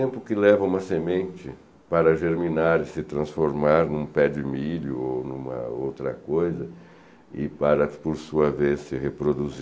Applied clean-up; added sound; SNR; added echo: none; none; none; none.